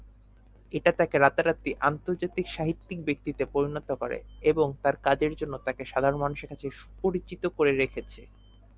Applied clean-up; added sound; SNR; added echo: none; none; none; none.